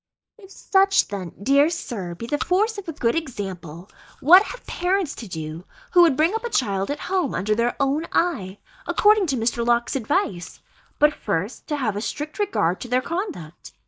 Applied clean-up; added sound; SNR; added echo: neural mask model DeepFilterNet 3.